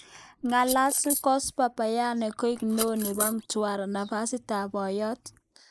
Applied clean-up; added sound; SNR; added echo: neural mask model Resemble Enhance denoiser.